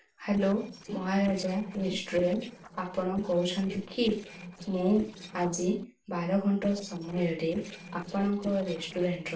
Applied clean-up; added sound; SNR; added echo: neural separator model SepFormer DNS4.